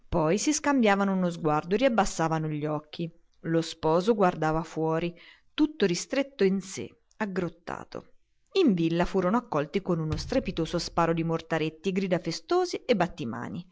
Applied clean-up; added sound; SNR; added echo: none; Bass drum; 15 dB; none.